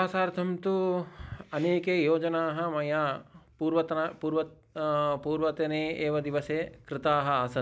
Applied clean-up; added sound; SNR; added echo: none; none; none; none.